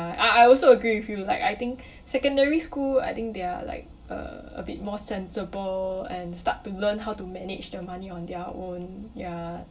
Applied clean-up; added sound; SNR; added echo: none; none; none; reverberation time 0.2 s.